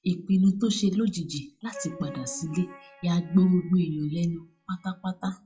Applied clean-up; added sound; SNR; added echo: classical method WPE with log-MMSE.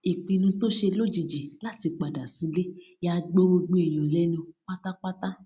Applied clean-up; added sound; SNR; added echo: none; none; none; none.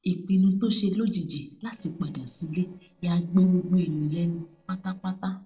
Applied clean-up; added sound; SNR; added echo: neural separator model SepFormer DNS4.